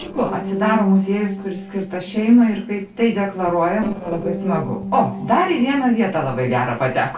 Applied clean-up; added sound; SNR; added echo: neural separator model SepFormer DNS4.